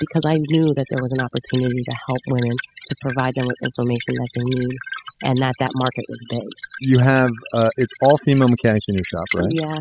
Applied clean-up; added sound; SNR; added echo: classical method spectral subtraction.